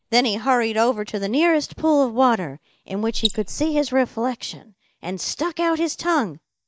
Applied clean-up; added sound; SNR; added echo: neural mask model DeepFilterNet 3.